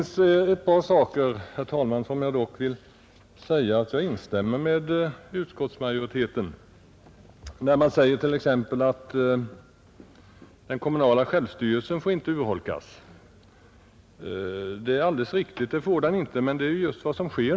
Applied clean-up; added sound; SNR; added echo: none; none; none; none.